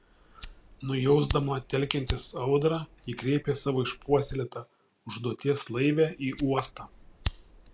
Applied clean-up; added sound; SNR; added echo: none; Fire; 13 dB; none.